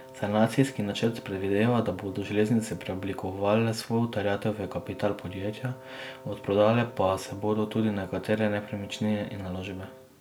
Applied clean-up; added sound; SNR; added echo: none; Wind instrument, woodwind instrument; 19 dB; none.